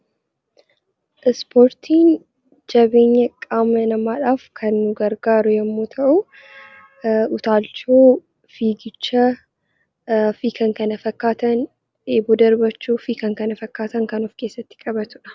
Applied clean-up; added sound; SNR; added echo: none; none; none; none.